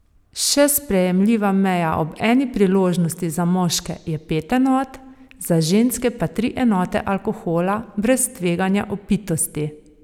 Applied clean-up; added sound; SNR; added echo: none; none; none; none.